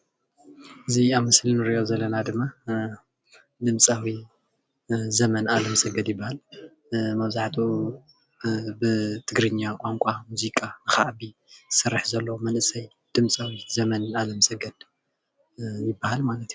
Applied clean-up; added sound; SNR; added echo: none; none; none; none.